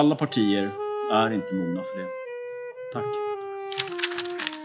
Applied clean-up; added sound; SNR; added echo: classical method log-MMSE.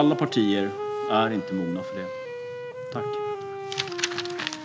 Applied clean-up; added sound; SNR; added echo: none; Wind instrument, woodwind instrument; 5 dB; none.